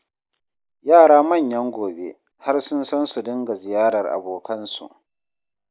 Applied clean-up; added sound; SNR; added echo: none; none; none; none.